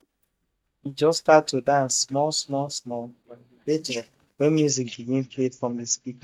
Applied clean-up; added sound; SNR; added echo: neural mask model DeepFilterNet 3.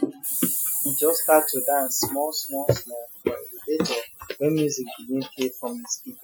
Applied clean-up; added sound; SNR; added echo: classical method Wiener filter.